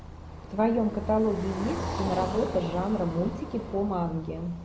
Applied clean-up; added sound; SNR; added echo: none; Car passing by; 8 dB; none.